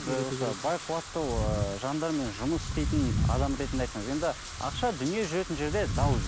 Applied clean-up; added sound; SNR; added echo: none; Wind / Rain; 2 dB; none.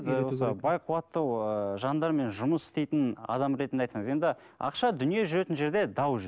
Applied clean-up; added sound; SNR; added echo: none; none; none; none.